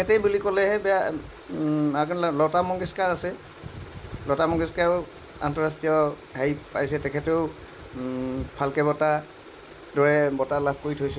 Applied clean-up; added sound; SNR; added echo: none; none; none; none.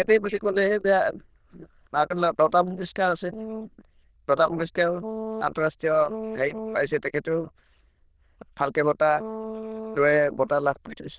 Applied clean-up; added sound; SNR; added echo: neural diffusion model UNIVERSE++.